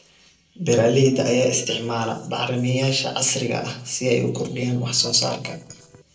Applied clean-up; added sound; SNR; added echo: neural separator model SepFormer DNS4.